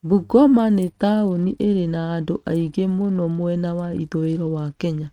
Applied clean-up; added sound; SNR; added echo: neural mask model RNNoise.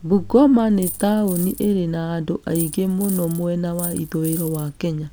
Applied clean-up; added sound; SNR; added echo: none; Coin (dropping); 13 dB; none.